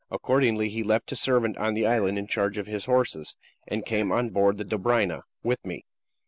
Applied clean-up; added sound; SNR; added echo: neural mask model Resemble Enhance denoiser.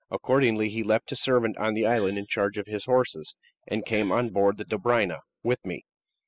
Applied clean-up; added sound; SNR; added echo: classical method spectral subtraction.